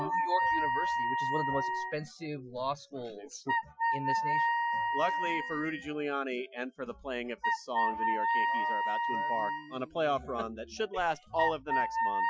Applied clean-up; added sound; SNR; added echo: classical method Wiener filter.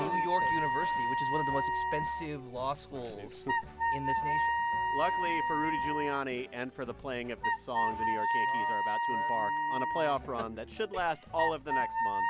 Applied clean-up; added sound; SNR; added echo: none; Wind instrument, woodwind instrument; -4 dB; none.